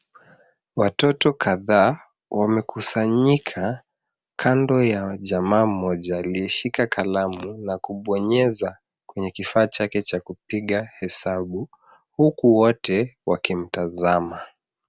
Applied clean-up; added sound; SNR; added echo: none; none; none; none.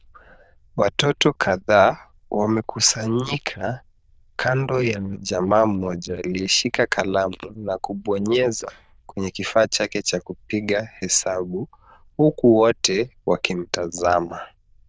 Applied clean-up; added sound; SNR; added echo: neural diffusion model UNIVERSE++.